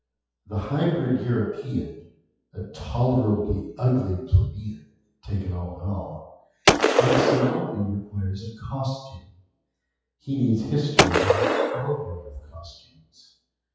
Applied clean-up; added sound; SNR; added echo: classical method WPE with log-MMSE.